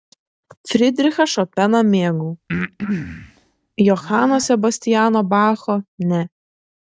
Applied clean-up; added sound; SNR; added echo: none; Breathing; 11 dB; none.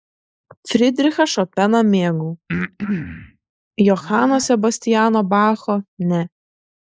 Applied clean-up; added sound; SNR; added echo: neural mask model Resemble Enhance denoiser.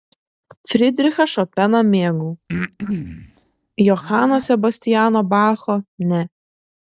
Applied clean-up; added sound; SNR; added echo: neural separator model SepFormer DNS4.